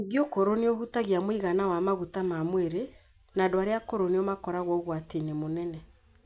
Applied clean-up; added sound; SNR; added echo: none; none; none; none.